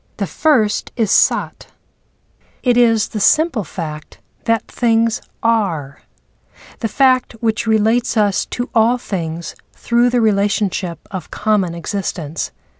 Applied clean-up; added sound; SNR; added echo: none; none; none; none.